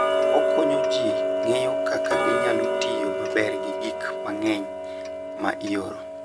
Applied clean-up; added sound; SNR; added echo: none; Tick-tock; -4 dB; none.